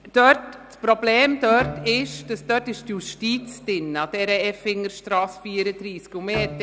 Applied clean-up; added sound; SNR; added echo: none; Bowed string instrument; 17 dB; none.